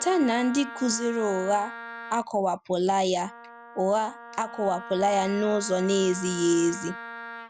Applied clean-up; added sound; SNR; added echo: none; Wind instrument, woodwind instrument; 14 dB; none.